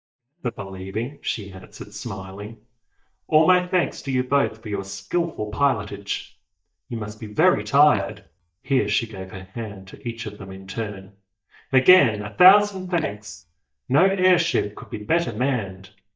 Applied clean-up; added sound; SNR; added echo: neural mask model DeepFilterNet 3.